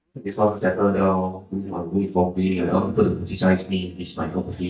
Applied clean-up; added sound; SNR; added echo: neural mask model DeepFilterNet 3.